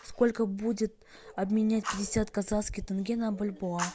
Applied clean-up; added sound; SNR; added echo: none; Fire; 14 dB; none.